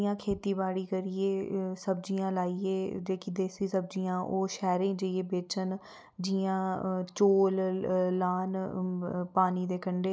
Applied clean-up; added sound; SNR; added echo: none; none; none; none.